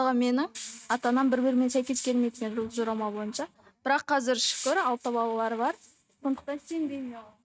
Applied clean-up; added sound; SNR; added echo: neural mask model RNNoise.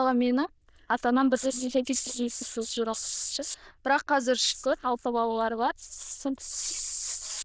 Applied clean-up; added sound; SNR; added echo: neural diffusion model UNIVERSE++.